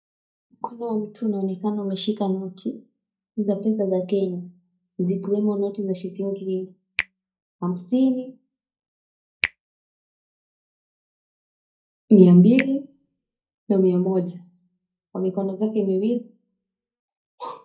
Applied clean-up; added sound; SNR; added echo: neural mask model DeepFilterNet 3.